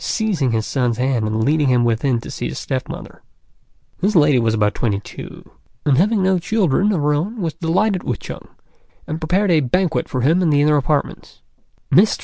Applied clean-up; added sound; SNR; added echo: none; none; none; none.